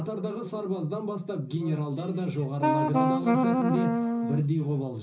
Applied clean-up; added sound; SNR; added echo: none; Wind instrument, woodwind instrument; -5 dB; reverberation time 0.5 s.